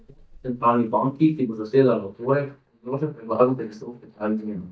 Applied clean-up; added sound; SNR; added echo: neural mask model DeepFilterNet 3.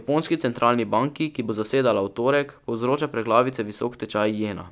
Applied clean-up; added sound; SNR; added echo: none; none; none; none.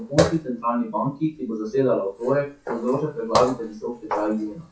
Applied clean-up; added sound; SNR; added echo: classical method WPE with log-MMSE.